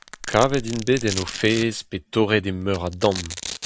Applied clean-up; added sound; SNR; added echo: none; Domestic sounds, home sounds; 12 dB; none.